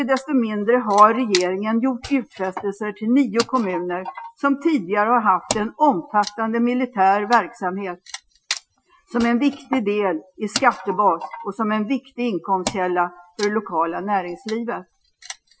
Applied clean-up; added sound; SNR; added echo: classical method Wiener filter.